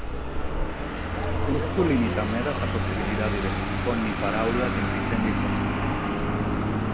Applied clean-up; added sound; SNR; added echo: none; Vehicle; -4 dB; none.